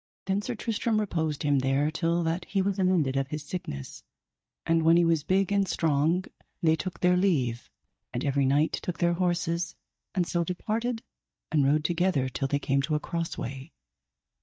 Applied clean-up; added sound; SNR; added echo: neural mask model DeepFilterNet 3.